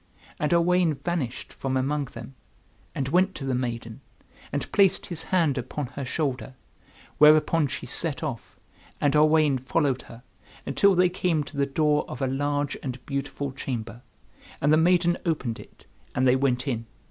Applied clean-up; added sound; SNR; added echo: none; none; none; none.